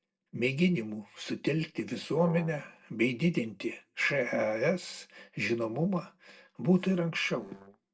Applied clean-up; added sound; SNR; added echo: neural separator model SepFormer DNS4.